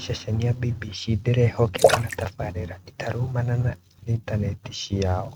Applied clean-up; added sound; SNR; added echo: neural mask model RNNoise.